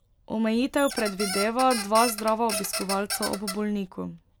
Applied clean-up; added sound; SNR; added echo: none; Squeak; 7 dB; none.